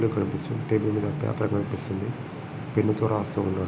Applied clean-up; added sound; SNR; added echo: none; none; none; none.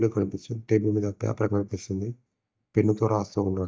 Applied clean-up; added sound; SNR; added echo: neural mask model DeepFilterNet 3.